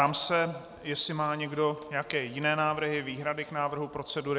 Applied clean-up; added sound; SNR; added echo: none; none; none; none.